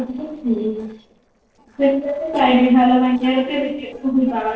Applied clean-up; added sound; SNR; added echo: neural separator model SepFormer DNS4.